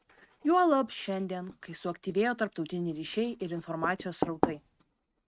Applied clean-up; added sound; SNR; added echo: neural mask model RNNoise.